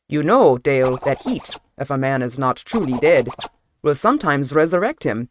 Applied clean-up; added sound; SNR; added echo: neural mask model RNNoise.